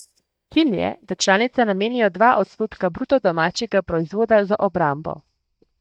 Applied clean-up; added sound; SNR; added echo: neural mask model DeepFilterNet 3.